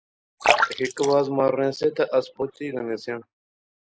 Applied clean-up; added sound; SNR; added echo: neural mask model Resemble Enhance denoiser.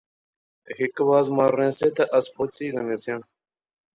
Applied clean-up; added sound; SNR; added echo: none; none; none; none.